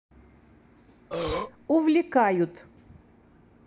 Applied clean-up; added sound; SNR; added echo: none; Burping, eructation; 3 dB; none.